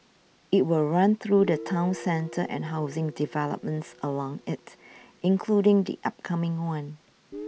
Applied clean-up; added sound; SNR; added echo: none; Guitar; 18 dB; none.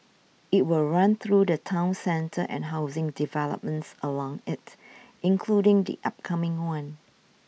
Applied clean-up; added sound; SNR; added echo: none; none; none; none.